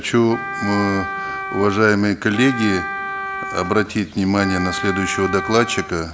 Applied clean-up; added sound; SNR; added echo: none; Wind instrument, woodwind instrument; 8 dB; none.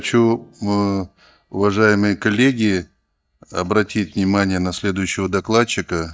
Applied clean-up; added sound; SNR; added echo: neural mask model DeepFilterNet 3.